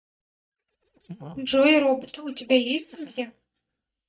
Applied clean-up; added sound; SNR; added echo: neural mask model DeepFilterNet 3.